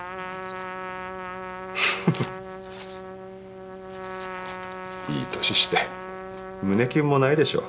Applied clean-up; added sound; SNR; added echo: none; Trumpet; 9 dB; none.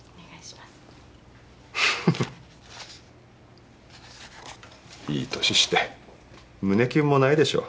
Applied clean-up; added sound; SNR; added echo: none; none; none; none.